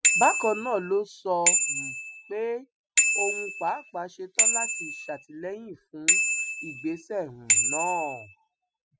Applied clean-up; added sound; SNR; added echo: classical method spectral subtraction.